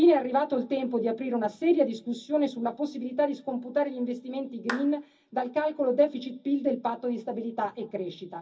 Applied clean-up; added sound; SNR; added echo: none; Clapping; 14 dB; reverberation time 0.4 s.